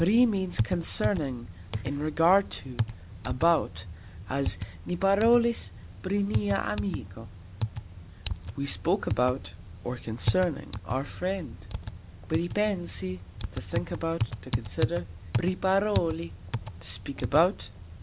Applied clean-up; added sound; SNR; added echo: none; Typing; 6 dB; none.